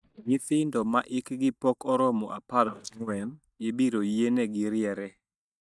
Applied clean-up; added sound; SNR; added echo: neural mask model DeepFilterNet 3.